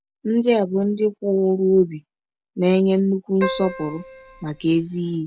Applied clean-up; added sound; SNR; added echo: none; Keyboard (musical); 11 dB; none.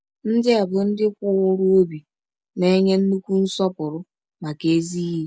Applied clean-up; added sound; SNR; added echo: none; none; none; none.